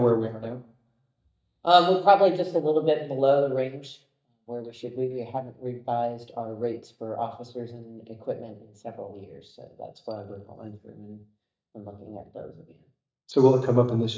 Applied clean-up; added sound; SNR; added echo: neural mask model DeepFilterNet 3.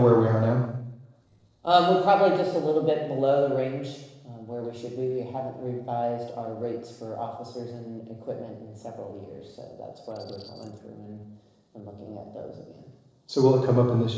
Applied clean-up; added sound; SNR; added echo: neural separator model SepFormer DNS4.